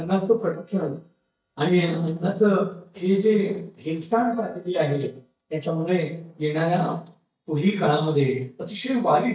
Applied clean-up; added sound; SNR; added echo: neural mask model DeepFilterNet 3.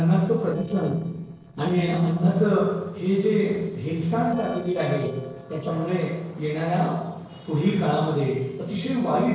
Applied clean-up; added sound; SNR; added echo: neural separator model SepFormer DNS4.